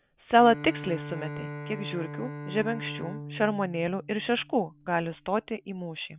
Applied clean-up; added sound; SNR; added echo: none; Bowed string instrument; 12 dB; none.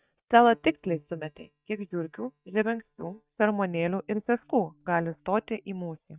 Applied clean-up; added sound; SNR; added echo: neural mask model DeepFilterNet 3.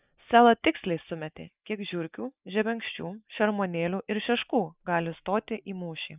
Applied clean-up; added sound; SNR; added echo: neural mask model Resemble Enhance denoiser.